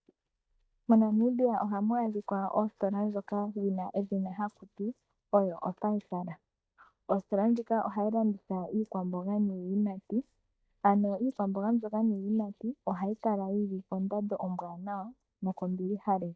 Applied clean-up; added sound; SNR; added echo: neural mask model DeepFilterNet 3.